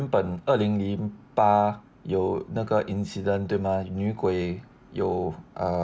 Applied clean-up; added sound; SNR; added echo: none; none; none; none.